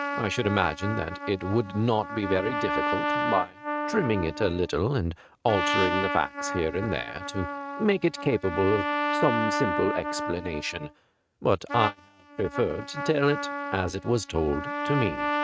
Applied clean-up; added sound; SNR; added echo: neural mask model RNNoise.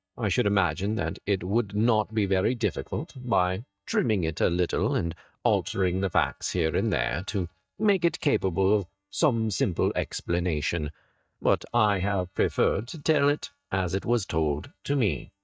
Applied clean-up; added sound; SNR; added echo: neural mask model DeepFilterNet 3.